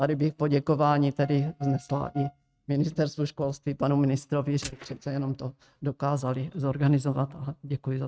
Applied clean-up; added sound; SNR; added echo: neural mask model RNNoise.